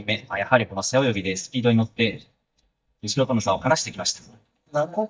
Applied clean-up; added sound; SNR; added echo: neural mask model DeepFilterNet 3.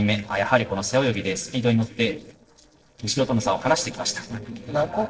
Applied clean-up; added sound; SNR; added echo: neural separator model SepFormer DNS4.